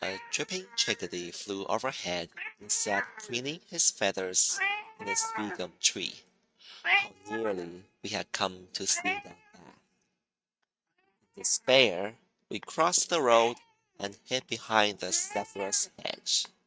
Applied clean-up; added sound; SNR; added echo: neural mask model RNNoise.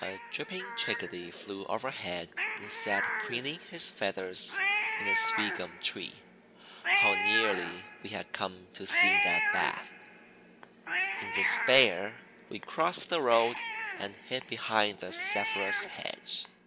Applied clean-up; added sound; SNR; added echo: none; Cat; 1 dB; none.